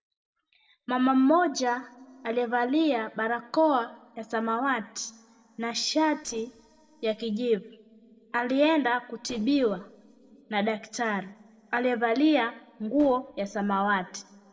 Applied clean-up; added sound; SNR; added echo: neural separator model SepFormer DNS4.